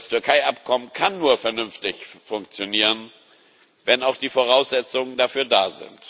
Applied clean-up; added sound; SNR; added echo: none; none; none; none.